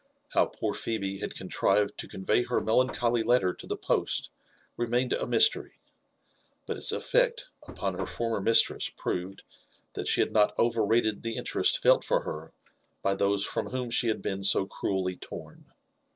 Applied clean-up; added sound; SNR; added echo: neural separator model SepFormer DNS4.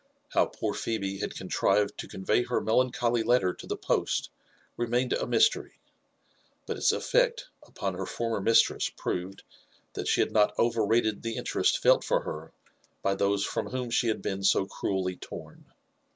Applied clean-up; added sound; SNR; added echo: none; none; none; none.